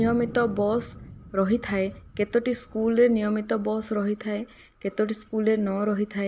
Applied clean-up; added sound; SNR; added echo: none; Thunder; 19 dB; none.